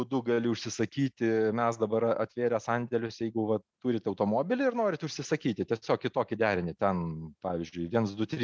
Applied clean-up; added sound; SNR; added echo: none; none; none; none.